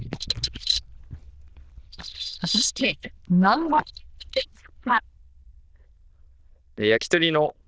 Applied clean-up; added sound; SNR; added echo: neural diffusion model UNIVERSE++.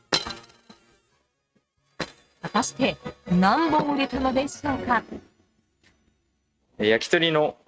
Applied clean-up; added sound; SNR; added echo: neural mask model RNNoise.